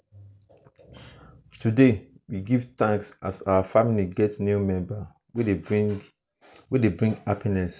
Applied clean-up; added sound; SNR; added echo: none; none; none; none.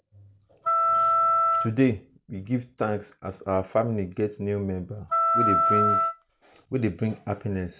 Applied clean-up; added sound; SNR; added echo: none; Wind instrument, woodwind instrument; -4 dB; none.